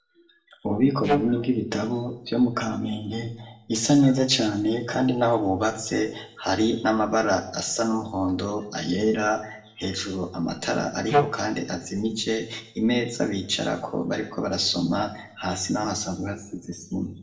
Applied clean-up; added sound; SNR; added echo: neural separator model SepFormer DNS4.